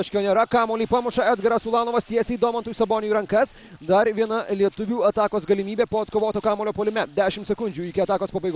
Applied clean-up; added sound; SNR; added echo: none; none; none; none.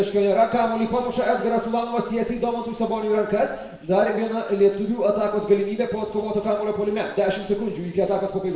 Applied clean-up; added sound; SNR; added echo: none; none; none; reverberation time 0.9 s.